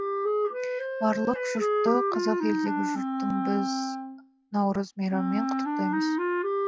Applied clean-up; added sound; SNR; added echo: classical method log-MMSE.